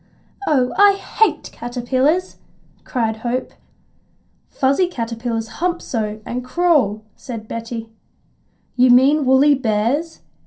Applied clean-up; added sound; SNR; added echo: none; none; none; reverberation time 0.3 s.